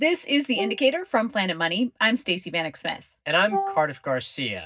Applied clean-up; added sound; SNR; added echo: neural mask model DeepFilterNet 3.